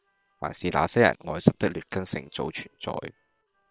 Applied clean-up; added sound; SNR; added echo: neural separator model SepFormer WHAM!.